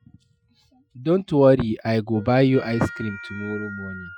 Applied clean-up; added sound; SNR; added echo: classical method Wiener filter.